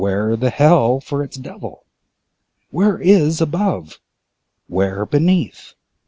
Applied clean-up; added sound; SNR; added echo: none; none; none; none.